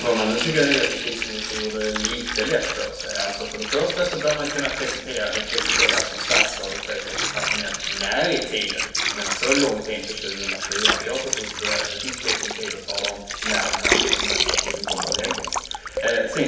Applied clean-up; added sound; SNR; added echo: none; Water; -1 dB; reverberation time 0.9 s.